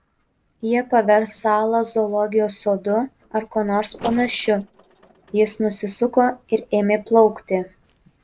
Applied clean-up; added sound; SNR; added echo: neural separator model SepFormer DNS4.